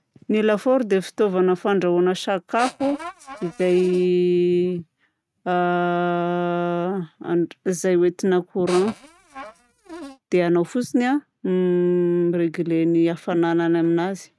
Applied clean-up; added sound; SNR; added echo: neural mask model RNNoise.